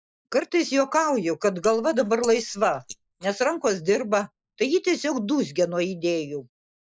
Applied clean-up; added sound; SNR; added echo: neural mask model Resemble Enhance denoiser.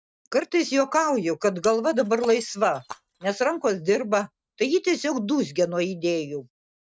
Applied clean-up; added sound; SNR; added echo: neural mask model RNNoise.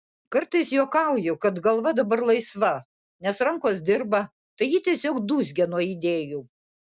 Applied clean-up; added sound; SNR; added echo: none; none; none; none.